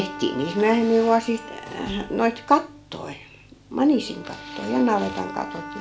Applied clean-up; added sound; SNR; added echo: none; Bowed string instrument; 15 dB; none.